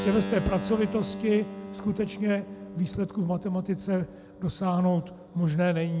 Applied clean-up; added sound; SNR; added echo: none; Keyboard (musical); 11 dB; none.